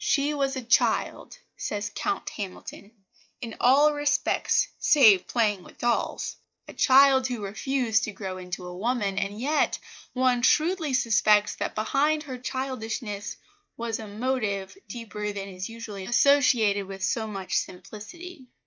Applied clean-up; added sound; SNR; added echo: neural mask model DeepFilterNet 3.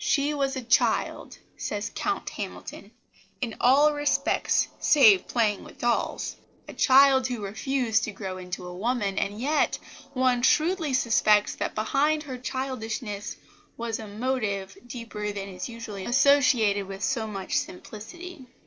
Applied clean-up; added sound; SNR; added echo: neural separator model SepFormer DNS4.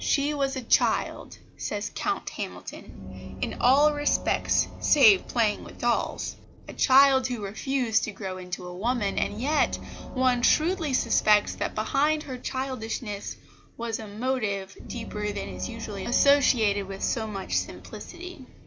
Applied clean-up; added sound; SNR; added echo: none; Gong; 13 dB; none.